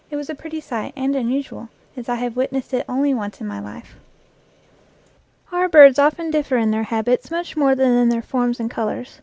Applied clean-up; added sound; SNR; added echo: none; none; none; none.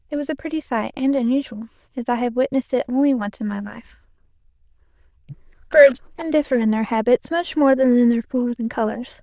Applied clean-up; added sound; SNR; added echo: neural diffusion model UNIVERSE++.